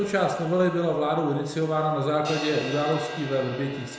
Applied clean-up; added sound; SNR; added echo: none; Crash cymbal; 13 dB; reverberation time 0.9 s.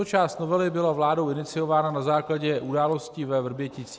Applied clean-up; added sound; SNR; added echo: none; none; none; none.